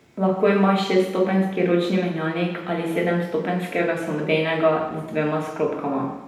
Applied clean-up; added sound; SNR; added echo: none; none; none; reverberation time 0.9 s.